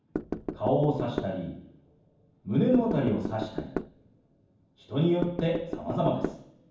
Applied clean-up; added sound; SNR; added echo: none; Knock / Wood; 6 dB; reverberation time 0.9 s.